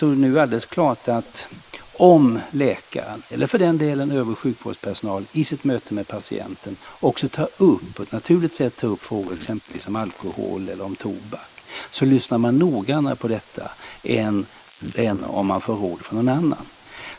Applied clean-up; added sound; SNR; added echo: neural mask model Resemble Enhance denoiser.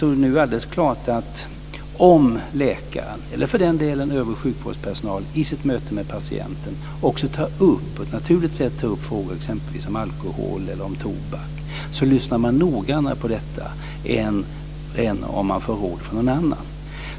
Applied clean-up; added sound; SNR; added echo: none; none; none; none.